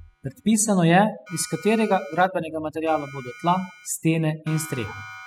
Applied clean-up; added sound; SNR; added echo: classical method spectral subtraction.